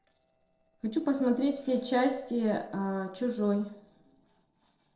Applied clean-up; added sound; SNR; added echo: neural separator model SepFormer DNS4.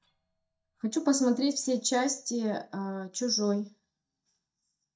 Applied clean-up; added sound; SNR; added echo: neural mask model DeepFilterNet 3.